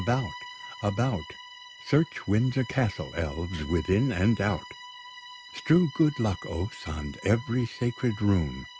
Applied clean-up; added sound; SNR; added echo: none; Bowed string instrument; 17 dB; none.